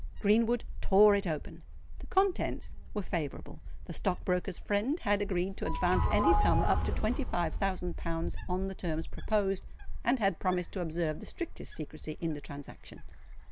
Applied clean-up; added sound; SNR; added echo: none; Sliding door / Doorbell + Wind; 3 dB; none.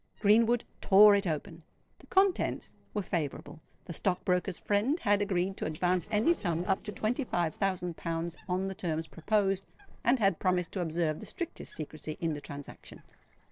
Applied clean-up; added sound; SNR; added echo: neural separator model SepFormer DNS4.